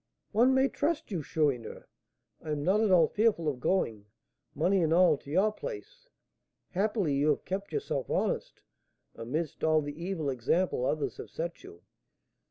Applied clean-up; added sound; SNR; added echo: none; none; none; none.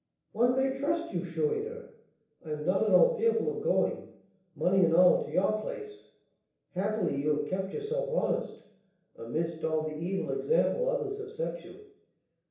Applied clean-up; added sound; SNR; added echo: none; none; none; reverberation time 0.7 s.